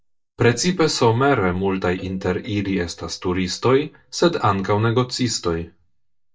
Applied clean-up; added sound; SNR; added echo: neural mask model DeepFilterNet 3.